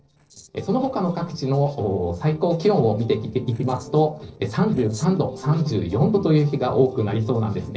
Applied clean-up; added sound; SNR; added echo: neural separator model SepFormer DNS4.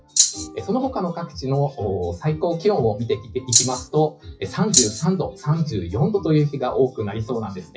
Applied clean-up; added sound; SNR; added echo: classical method WPE with log-MMSE.